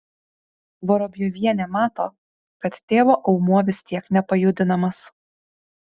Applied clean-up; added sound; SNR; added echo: none; none; none; none.